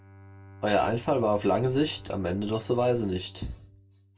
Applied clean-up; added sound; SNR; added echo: none; Bowed string instrument; 19 dB; reverberation time 0.2 s.